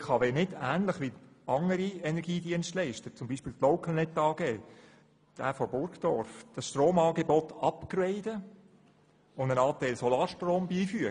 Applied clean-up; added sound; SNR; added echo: none; none; none; none.